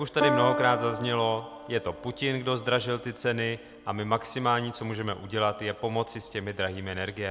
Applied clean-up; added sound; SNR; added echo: none; Piano; 7 dB; none.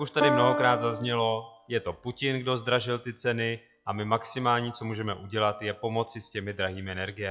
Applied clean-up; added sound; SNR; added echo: classical method log-MMSE.